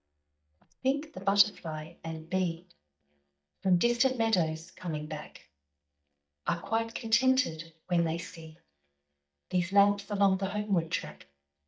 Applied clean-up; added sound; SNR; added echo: neural mask model DeepFilterNet 3.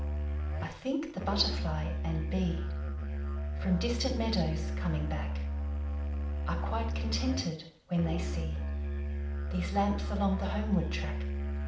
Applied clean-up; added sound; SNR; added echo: none; Musical instrument; -1 dB; reverberation time 0.6 s.